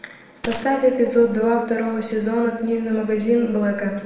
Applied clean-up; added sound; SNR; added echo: none; Gunshot, gunfire; 18 dB; reverberation time 1.2 s.